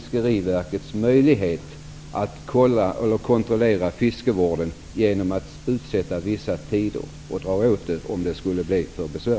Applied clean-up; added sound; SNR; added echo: none; none; none; none.